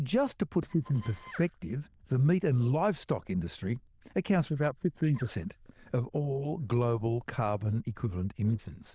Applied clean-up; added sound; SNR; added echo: neural diffusion model UNIVERSE++.